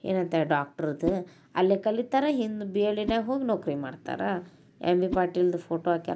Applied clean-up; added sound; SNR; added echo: none; Whoosh, swoosh, swish; 16 dB; none.